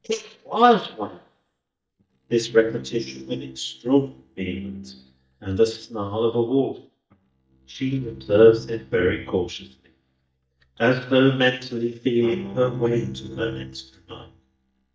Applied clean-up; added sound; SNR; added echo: neural mask model DeepFilterNet 3.